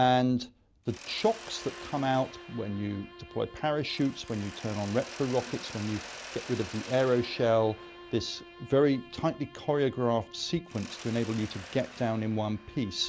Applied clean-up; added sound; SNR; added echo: none; Bowed string instrument + Mechanisms; 16 dB; none.